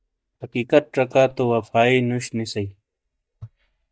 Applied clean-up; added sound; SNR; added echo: neural mask model DeepFilterNet 3.